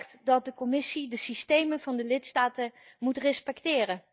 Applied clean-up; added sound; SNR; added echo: neural mask model DeepFilterNet 3.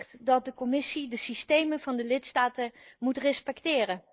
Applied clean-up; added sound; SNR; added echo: neural mask model Resemble Enhance denoiser.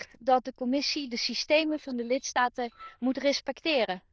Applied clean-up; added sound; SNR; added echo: neural diffusion model UNIVERSE++.